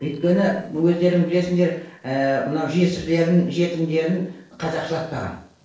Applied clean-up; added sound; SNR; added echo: neural separator model SepFormer DNS4.